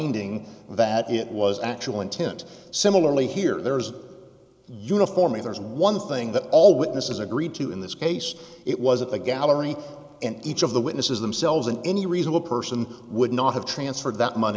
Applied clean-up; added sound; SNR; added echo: none; none; none; none.